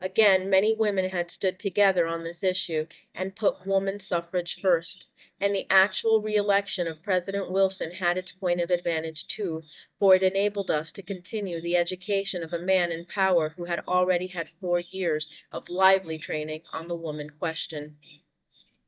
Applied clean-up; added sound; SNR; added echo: neural mask model DeepFilterNet 3.